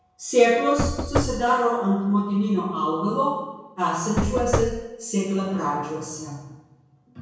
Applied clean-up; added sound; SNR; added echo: none; Knock / Wood; 2 dB; reverberation time 0.9 s.